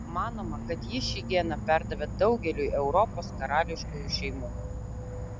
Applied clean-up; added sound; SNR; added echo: none; Insect / Frog; 5 dB; none.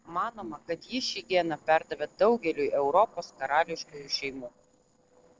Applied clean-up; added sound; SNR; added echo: neural separator model SepFormer DNS4.